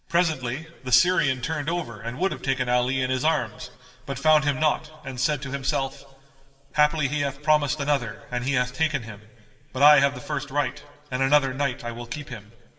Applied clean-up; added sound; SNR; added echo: none; none; none; reverberation time 2.1 s.